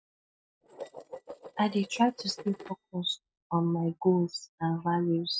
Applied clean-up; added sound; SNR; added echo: neural mask model RNNoise.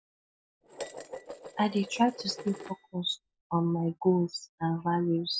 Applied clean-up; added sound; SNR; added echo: none; Dishes, pots, and pans; 14 dB; none.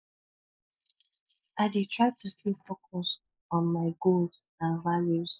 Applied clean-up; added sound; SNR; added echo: neural mask model Resemble Enhance denoiser.